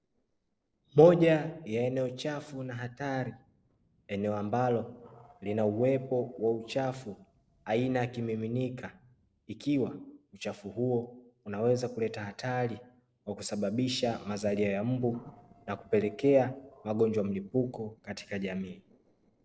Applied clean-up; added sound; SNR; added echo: neural separator model SepFormer DNS4.